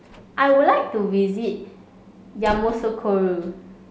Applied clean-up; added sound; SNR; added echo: none; Slam; 20 dB; none.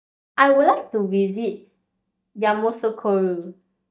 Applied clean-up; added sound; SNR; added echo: neural mask model DeepFilterNet 3.